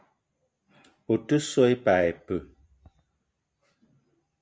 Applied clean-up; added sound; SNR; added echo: none; none; none; none.